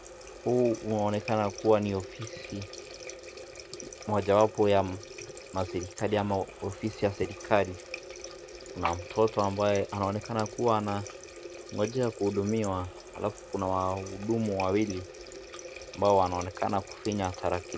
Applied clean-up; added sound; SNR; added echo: none; Water tap, faucet; 14 dB; none.